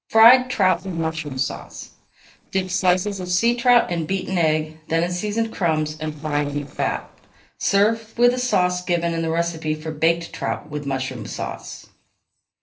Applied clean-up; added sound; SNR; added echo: neural separator model SepFormer DNS4.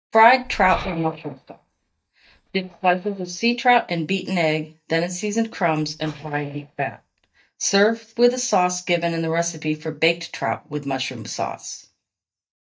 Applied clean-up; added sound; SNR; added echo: neural mask model DeepFilterNet 3.